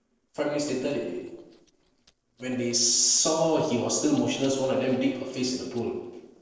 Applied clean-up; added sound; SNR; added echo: neural separator model SepFormer DNS4.